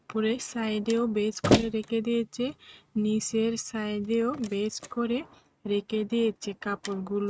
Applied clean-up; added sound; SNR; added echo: neural mask model RNNoise.